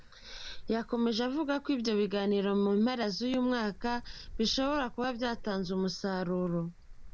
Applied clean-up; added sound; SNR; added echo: none; Wind; 16 dB; none.